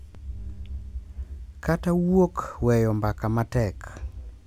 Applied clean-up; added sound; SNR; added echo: none; none; none; none.